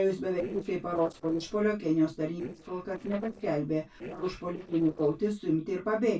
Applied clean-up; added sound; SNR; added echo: neural separator model SepFormer DNS4.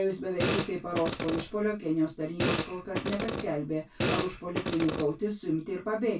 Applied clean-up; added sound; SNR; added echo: none; Fart; 2 dB; reverberation time 0.2 s.